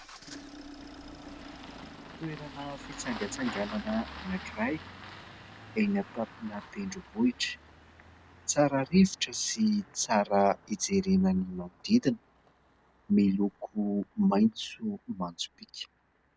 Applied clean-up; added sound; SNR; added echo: none; Engine starting; 17 dB; none.